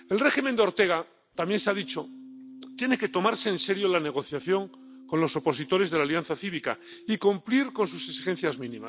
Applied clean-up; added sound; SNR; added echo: none; Keyboard (musical); 20 dB; none.